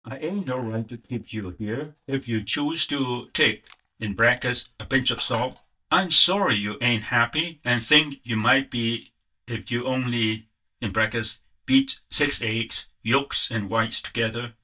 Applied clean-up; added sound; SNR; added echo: neural mask model DeepFilterNet 3.